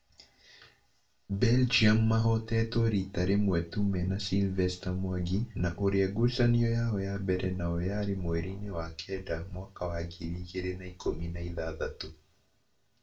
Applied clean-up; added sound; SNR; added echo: none; none; none; reverberation time 0.2 s.